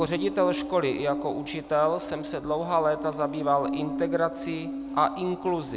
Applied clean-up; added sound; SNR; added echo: none; Musical instrument; 8 dB; none.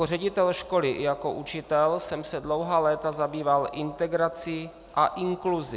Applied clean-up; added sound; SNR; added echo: none; none; none; none.